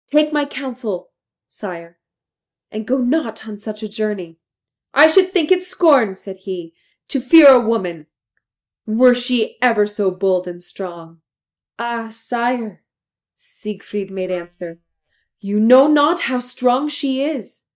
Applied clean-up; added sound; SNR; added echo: neural mask model DeepFilterNet 3.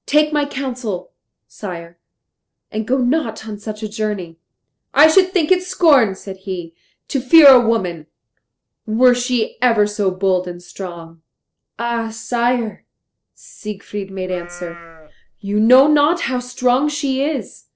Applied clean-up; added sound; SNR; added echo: neural separator model SepFormer DNS4.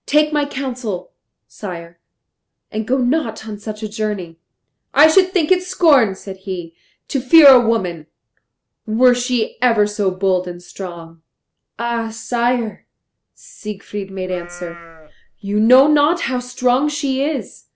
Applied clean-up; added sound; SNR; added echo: none; Livestock, farm animals, working animals; 19 dB; none.